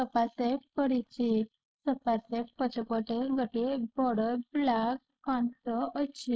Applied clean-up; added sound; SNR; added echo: neural mask model Resemble Enhance denoiser.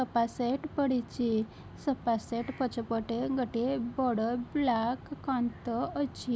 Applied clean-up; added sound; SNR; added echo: none; none; none; none.